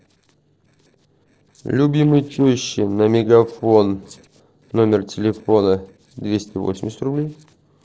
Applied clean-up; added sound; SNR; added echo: neural separator model SepFormer DNS4.